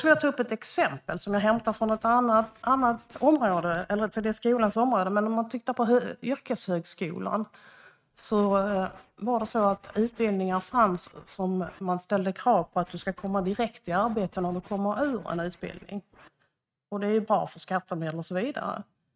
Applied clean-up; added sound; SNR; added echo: neural mask model RNNoise.